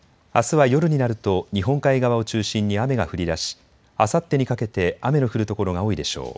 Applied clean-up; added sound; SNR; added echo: none; none; none; none.